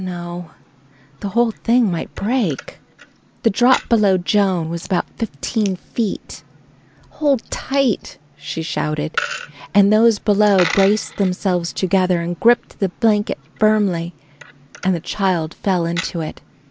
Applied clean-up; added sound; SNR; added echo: none; Coin (dropping); 16 dB; none.